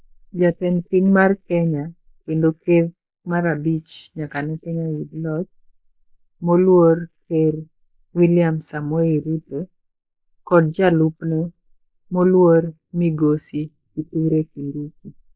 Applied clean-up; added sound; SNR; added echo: neural mask model Resemble Enhance denoiser.